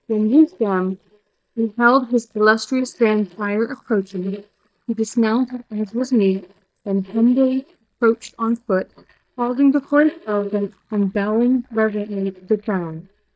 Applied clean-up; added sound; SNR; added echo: neural mask model DeepFilterNet 3.